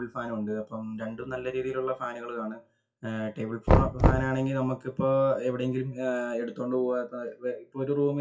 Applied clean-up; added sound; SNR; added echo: classical method WPE with log-MMSE.